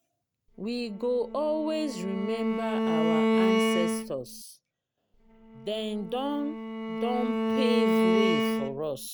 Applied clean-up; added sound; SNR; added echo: none; Bowed string instrument; -4 dB; none.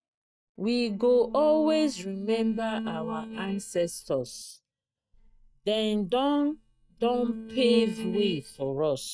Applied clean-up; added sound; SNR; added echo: neural mask model DeepFilterNet 3.